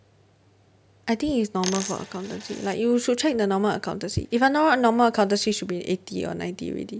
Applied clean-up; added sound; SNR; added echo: none; Coin (dropping); 12 dB; none.